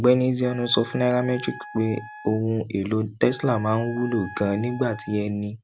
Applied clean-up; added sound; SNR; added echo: none; Wind instrument, woodwind instrument; 18 dB; none.